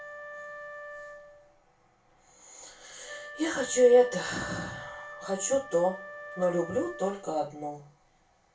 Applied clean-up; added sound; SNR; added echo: none; Wind instrument, woodwind instrument; 14 dB; reverberation time 0.2 s.